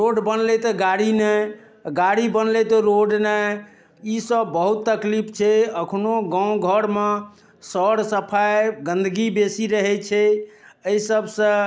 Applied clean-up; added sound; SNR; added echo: none; none; none; none.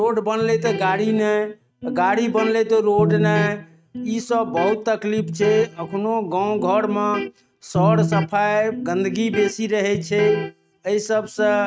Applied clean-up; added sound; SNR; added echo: neural mask model RNNoise.